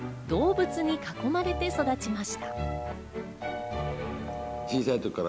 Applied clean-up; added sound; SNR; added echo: none; Telephone; 9 dB; none.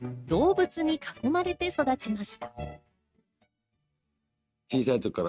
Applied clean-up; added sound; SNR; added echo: neural mask model RNNoise.